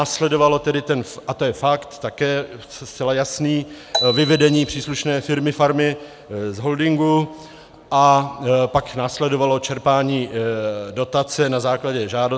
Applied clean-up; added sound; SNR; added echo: none; Marimba, xylophone; 8 dB; none.